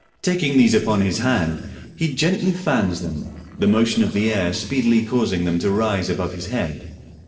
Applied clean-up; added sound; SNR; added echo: neural separator model SepFormer DNS4.